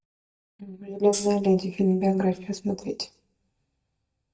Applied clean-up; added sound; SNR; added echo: neural mask model DeepFilterNet 3.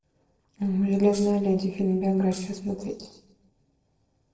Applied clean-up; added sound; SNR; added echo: neural separator model SepFormer DNS4.